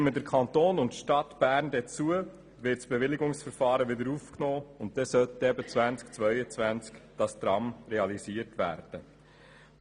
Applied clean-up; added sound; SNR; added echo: none; none; none; none.